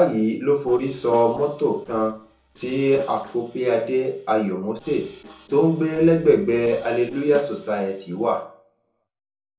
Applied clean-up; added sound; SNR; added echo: neural separator model SepFormer DNS4.